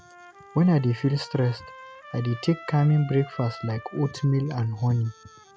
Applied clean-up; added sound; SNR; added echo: none; Trumpet; 20 dB; none.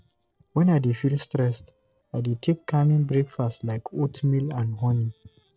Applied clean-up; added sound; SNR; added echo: neural separator model SepFormer DNS4.